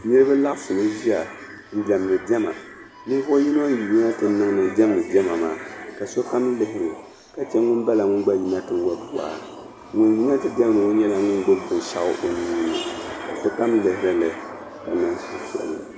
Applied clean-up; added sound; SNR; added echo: none; none; none; none.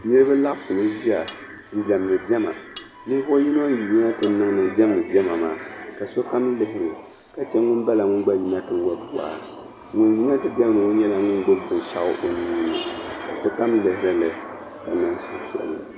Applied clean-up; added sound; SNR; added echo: none; Cutlery, silverware; 13 dB; none.